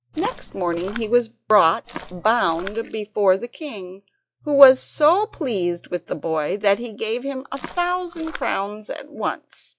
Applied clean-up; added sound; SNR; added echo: classical method log-MMSE.